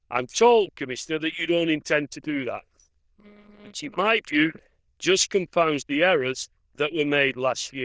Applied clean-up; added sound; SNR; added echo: neural diffusion model UNIVERSE++.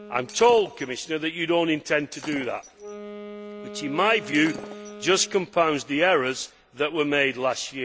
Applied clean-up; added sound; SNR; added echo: none; Shatter + Wind instrument, woodwind instrument; 17 dB; none.